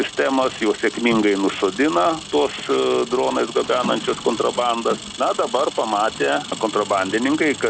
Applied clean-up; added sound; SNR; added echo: none; Engine; 13 dB; none.